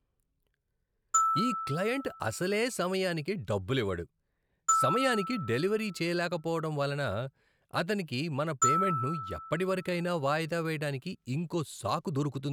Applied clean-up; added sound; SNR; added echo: none; Glockenspiel; 3 dB; none.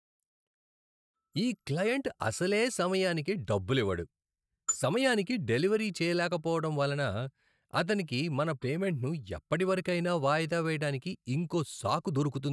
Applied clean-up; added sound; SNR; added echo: neural mask model DeepFilterNet 3.